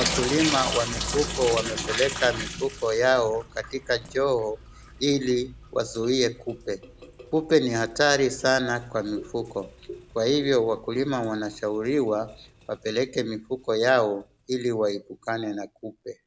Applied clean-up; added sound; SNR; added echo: none; Drip / Sink (filling or washing); 10 dB; none.